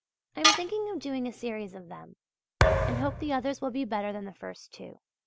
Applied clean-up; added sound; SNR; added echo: none; Tools + Thump, thud; -4 dB; none.